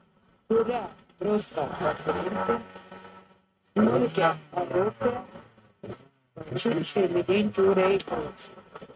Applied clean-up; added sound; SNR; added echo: neural mask model RNNoise.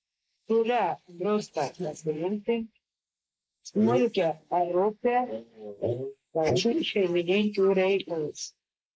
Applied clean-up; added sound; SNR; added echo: neural mask model Resemble Enhance denoiser.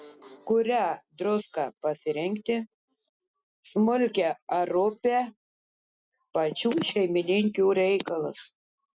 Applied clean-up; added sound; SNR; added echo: none; none; none; none.